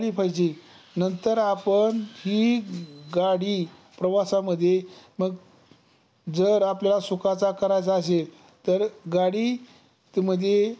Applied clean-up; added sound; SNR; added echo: none; none; none; none.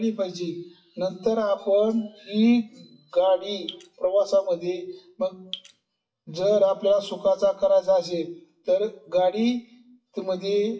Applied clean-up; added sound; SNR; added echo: classical method WPE with log-MMSE.